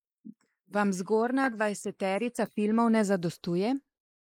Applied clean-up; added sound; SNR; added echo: neural mask model Resemble Enhance denoiser.